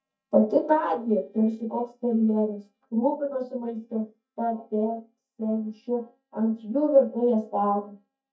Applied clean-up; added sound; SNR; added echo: neural mask model DeepFilterNet 3.